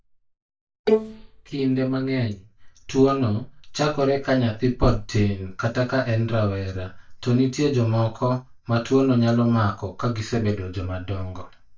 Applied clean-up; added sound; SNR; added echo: neural mask model DeepFilterNet 3.